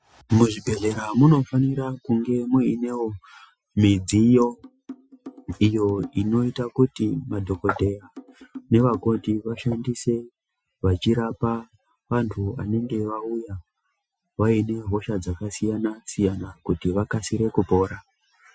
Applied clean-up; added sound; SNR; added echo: classical method Wiener filter.